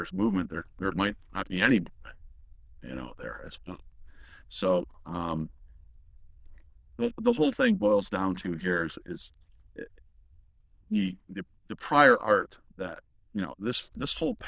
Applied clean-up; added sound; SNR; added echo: neural diffusion model UNIVERSE++.